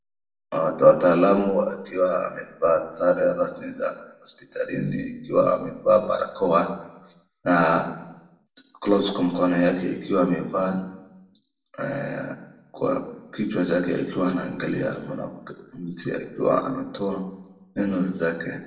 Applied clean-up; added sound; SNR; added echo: none; none; none; reverberation time 0.7 s.